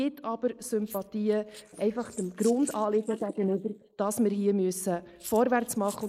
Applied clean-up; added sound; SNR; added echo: neural mask model Resemble Enhance denoiser.